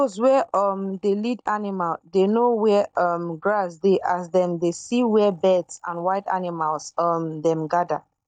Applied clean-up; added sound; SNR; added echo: neural mask model DeepFilterNet 3.